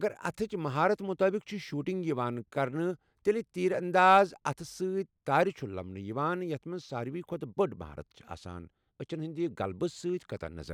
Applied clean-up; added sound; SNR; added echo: none; none; none; none.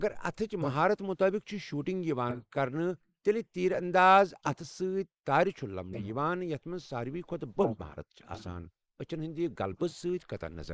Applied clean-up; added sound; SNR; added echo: neural mask model Resemble Enhance denoiser.